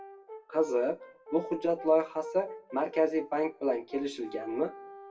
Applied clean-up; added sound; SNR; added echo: none; Brass instrument; 14 dB; reverberation time 0.2 s.